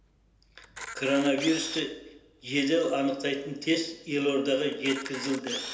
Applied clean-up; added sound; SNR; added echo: none; Camera; 13 dB; reverberation time 1.4 s.